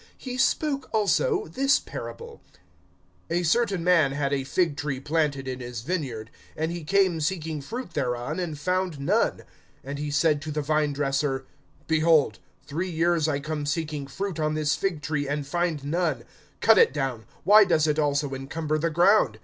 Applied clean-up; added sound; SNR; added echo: none; none; none; none.